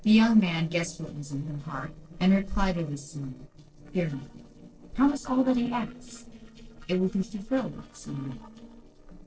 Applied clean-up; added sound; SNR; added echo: neural separator model SepFormer DNS4.